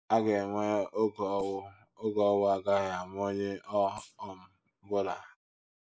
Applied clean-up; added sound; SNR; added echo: neural mask model Resemble Enhance denoiser.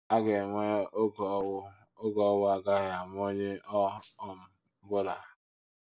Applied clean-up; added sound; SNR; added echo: neural separator model SepFormer DNS4.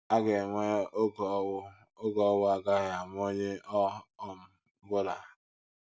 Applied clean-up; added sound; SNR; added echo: none; none; none; none.